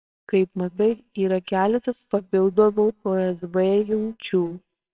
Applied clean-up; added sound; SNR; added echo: neural separator model SepFormer WHAMR!.